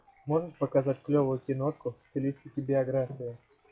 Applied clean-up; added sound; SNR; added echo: classical method log-MMSE.